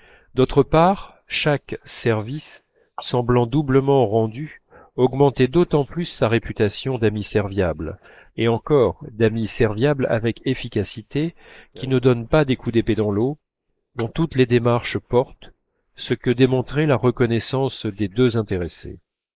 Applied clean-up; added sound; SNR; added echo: neural mask model Resemble Enhance denoiser.